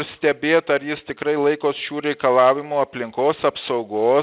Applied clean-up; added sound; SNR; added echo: none; none; none; none.